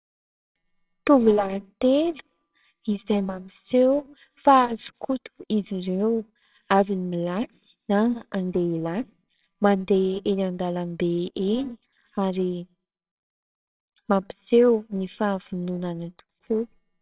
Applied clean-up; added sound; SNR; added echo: neural separator model SepFormer WHAMR!.